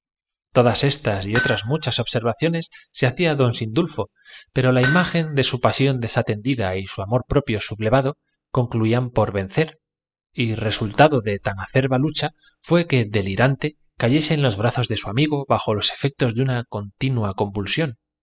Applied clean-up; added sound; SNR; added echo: classical method spectral subtraction.